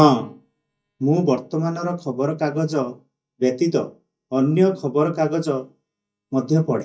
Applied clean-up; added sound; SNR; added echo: neural mask model DeepFilterNet 3.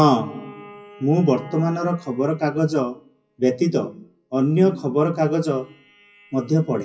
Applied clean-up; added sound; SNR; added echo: classical method WPE with log-MMSE.